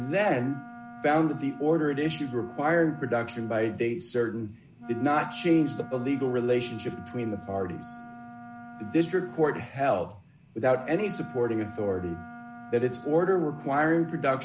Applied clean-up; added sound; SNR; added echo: none; Wind instrument, woodwind instrument; 16 dB; none.